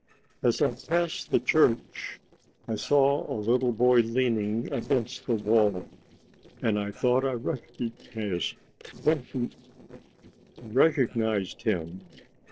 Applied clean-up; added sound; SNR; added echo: neural separator model SepFormer DNS4.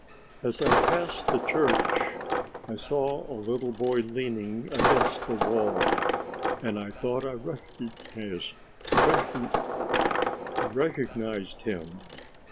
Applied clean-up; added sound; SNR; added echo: none; Coin (dropping); -2 dB; none.